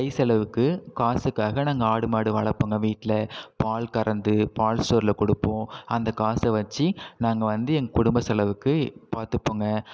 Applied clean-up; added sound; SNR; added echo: none; none; none; none.